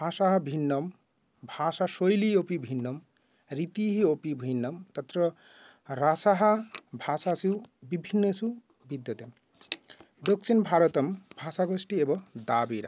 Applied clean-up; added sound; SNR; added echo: none; none; none; none.